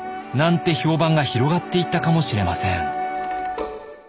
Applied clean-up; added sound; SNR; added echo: none; none; none; none.